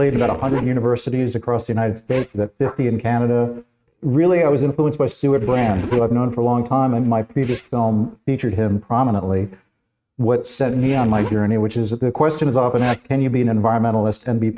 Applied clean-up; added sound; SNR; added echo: neural mask model RNNoise.